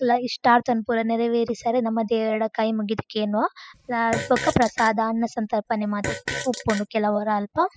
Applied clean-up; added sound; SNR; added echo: classical method spectral subtraction.